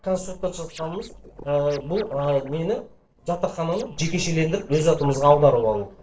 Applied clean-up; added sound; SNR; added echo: neural separator model SepFormer DNS4.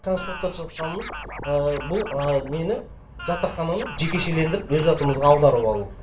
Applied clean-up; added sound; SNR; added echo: none; Scratching (performance technique); 14 dB; reverberation time 0.3 s.